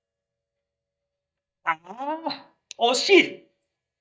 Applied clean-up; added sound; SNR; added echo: neural mask model DeepFilterNet 3.